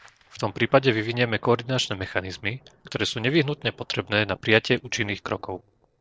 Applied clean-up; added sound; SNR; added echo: neural separator model SepFormer DNS4.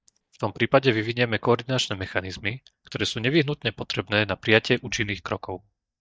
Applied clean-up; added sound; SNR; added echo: neural mask model DeepFilterNet 3.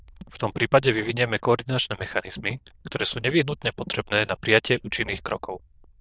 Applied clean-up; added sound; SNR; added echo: neural diffusion model UNIVERSE++.